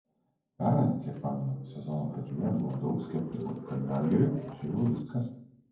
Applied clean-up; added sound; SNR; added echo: neural separator model SepFormer DNS4.